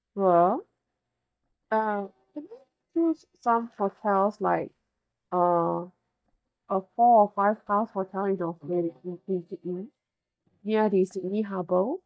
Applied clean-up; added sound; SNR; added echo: neural mask model DeepFilterNet 3.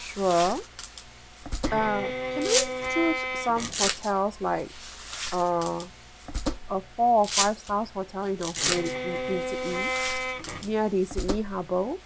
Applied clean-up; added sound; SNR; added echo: none; Domestic sounds, home sounds + Bowed string instrument; 3 dB; none.